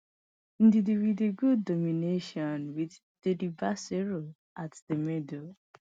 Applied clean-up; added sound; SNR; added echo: none; none; none; none.